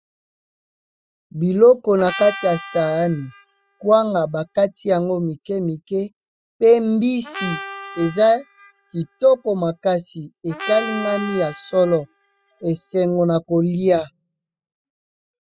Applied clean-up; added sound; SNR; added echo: classical method spectral subtraction.